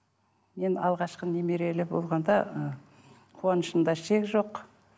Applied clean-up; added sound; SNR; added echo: none; none; none; none.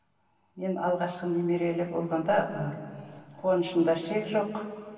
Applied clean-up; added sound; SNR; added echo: none; none; none; reverberation time 2.7 s.